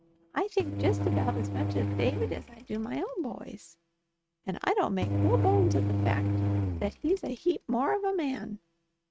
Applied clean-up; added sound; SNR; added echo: neural mask model RNNoise.